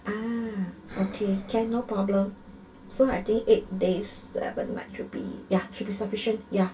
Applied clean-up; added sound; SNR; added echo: none; Breathing; 18 dB; reverberation time 0.2 s.